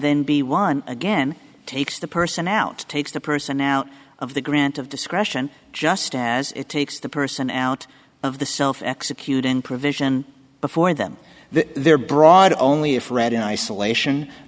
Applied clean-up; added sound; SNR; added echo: none; none; none; none.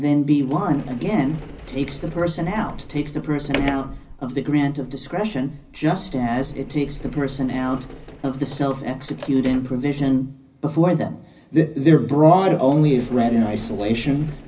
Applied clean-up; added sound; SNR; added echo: none; Sliding door; 16 dB; reverberation time 0.4 s.